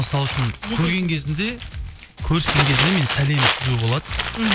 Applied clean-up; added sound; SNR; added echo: none; Crumpling, crinkling; 3 dB; none.